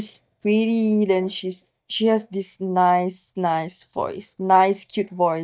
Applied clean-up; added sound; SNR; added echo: neural mask model DeepFilterNet 3.